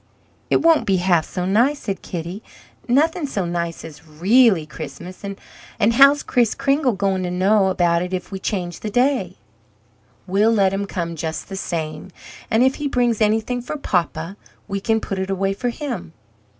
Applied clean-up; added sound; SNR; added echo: none; none; none; none.